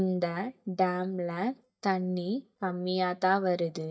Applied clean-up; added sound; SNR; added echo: neural mask model DeepFilterNet 3.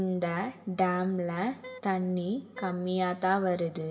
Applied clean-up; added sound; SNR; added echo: none; Wind instrument, woodwind instrument; 19 dB; reverberation time 1.8 s.